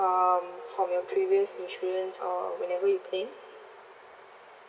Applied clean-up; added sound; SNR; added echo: none; none; none; none.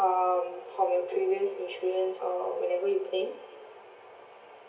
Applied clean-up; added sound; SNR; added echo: none; none; none; reverberation time 0.3 s.